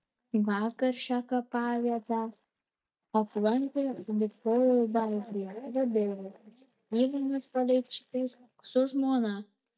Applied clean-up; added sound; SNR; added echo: neural mask model DeepFilterNet 3.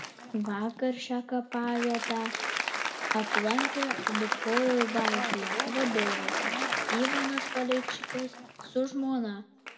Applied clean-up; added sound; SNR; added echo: none; Applause; 1 dB; reverberation time 0.6 s.